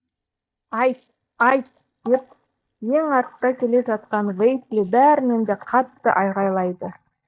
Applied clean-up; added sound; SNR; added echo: neural mask model DeepFilterNet 3.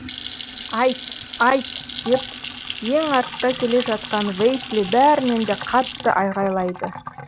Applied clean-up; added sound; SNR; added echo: none; Sink (filling or washing) / Water tap, faucet / Splash, splatter; 11 dB; none.